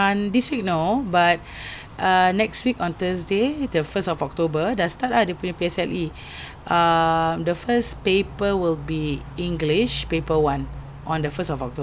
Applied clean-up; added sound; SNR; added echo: none; none; none; none.